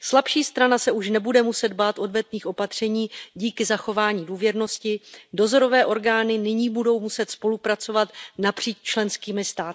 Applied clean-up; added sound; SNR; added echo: none; none; none; none.